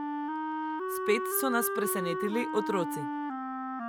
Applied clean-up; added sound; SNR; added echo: none; Wind instrument, woodwind instrument; 0 dB; none.